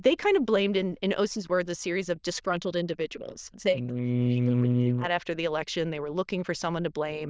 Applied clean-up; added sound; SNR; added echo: neural diffusion model UNIVERSE++.